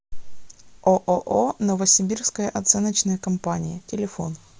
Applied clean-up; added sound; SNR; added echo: none; none; none; none.